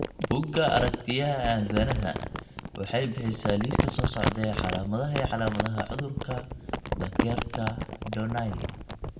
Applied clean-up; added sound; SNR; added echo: none; Crumpling, crinkling; 2 dB; reverberation time 0.6 s.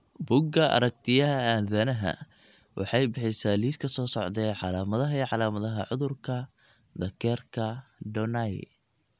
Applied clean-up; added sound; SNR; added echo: none; none; none; none.